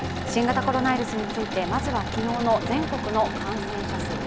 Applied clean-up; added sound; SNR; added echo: none; Engine / Mechanisms; 6 dB; none.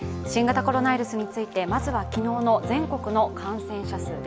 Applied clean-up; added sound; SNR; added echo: none; none; none; none.